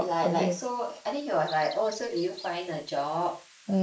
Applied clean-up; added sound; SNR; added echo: neural mask model Resemble Enhance denoiser.